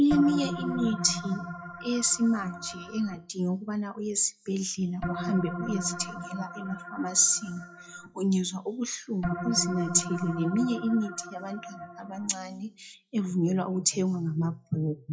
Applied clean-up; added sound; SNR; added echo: classical method WPE with log-MMSE.